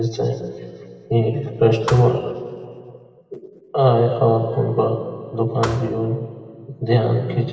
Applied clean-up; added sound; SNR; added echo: none; Thump, thud; 13 dB; reverberation time 2.3 s.